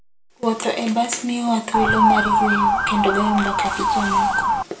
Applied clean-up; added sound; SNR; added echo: none; Motor vehicle (road) / Siren; -4 dB; reverberation time 0.4 s.